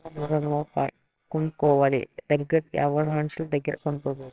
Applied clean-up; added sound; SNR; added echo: neural separator model SepFormer WHAMR!.